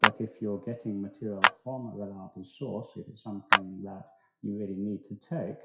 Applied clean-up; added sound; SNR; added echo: classical method WPE with log-MMSE.